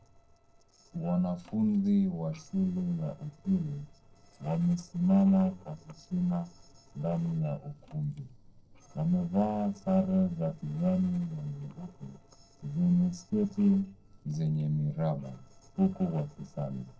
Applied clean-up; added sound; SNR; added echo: neural separator model SepFormer DNS4.